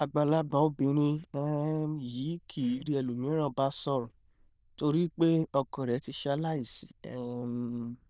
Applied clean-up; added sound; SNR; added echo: neural diffusion model UNIVERSE++.